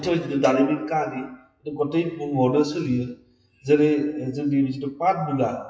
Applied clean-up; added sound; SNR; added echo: classical method WPE with log-MMSE.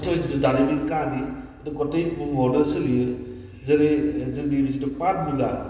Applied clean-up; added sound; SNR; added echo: none; Cowbell; 16 dB; reverberation time 0.9 s.